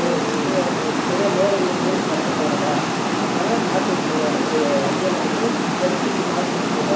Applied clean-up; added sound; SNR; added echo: none; Water; -3 dB; reverberation time 0.2 s.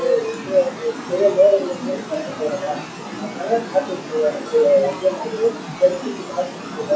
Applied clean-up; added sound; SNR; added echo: classical method WPE with log-MMSE.